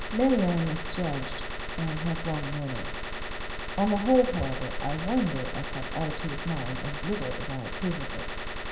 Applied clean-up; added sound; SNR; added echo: none; Gunshot, gunfire; 3 dB; reverberation time 0.9 s.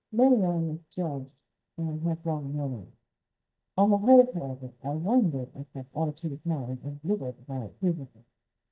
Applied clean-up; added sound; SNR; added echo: neural mask model DeepFilterNet 3.